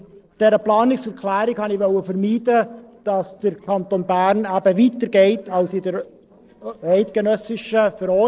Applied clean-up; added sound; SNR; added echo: neural separator model SepFormer DNS4.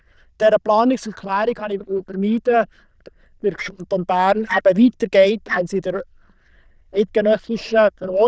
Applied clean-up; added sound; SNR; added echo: neural diffusion model UNIVERSE++.